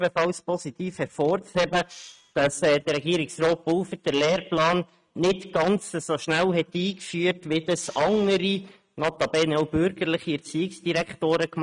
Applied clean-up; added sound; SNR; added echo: neural mask model RNNoise.